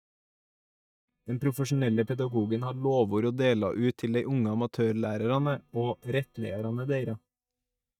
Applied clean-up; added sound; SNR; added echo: neural mask model DeepFilterNet 3.